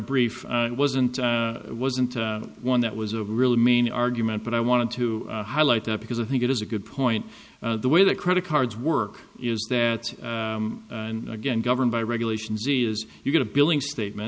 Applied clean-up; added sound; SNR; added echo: none; none; none; none.